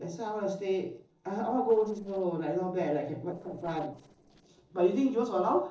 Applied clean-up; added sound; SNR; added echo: neural separator model SepFormer DNS4.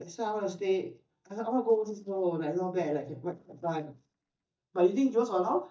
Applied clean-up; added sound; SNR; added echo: neural mask model DeepFilterNet 3.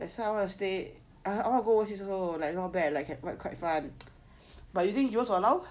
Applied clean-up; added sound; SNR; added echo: none; none; none; none.